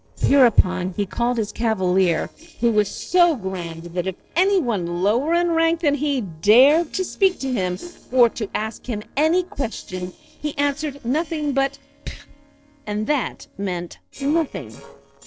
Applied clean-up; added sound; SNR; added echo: neural separator model SepFormer DNS4.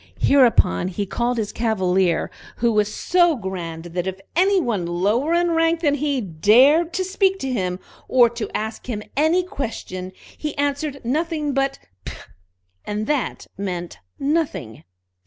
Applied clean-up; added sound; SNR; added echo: none; none; none; none.